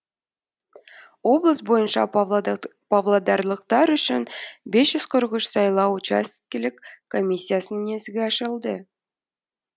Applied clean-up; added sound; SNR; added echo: none; none; none; none.